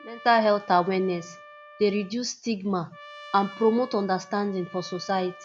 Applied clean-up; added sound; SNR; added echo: none; Trumpet; 20 dB; none.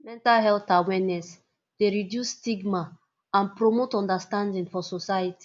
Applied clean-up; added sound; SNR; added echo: none; none; none; none.